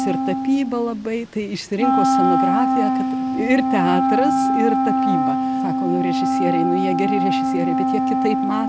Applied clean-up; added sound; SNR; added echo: none; Wind instrument, woodwind instrument; -4 dB; none.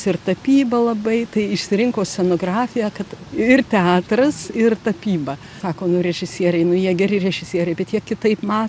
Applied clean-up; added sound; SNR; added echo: none; none; none; none.